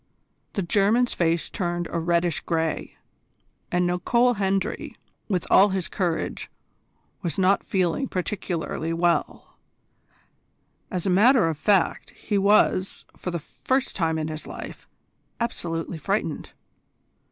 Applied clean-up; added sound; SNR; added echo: none; none; none; none.